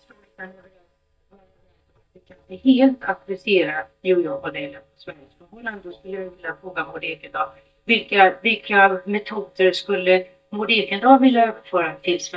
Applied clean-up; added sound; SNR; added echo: neural mask model DeepFilterNet 3.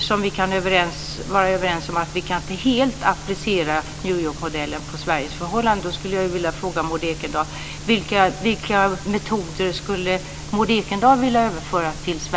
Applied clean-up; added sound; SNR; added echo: none; none; none; none.